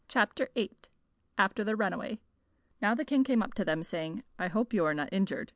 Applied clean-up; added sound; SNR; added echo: none; none; none; none.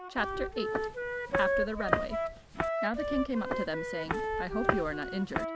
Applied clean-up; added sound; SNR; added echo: none; Wind instrument, woodwind instrument + Walk, footsteps; -3 dB; none.